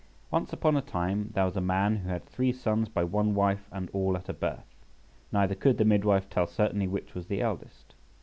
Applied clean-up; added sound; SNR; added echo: none; none; none; none.